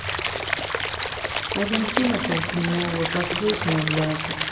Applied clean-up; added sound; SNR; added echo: none; Stream / Liquid; 0 dB; reverberation time 2.8 s.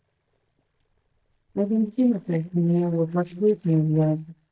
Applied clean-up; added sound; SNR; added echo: neural mask model DeepFilterNet 3.